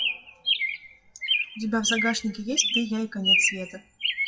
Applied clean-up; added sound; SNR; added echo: classical method WPE with log-MMSE.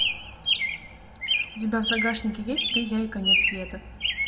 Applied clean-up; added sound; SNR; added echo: none; Chirp, tweet; -2 dB; reverberation time 0.9 s.